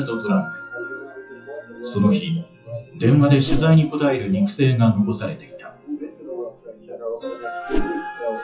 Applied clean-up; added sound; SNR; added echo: classical method WPE with log-MMSE.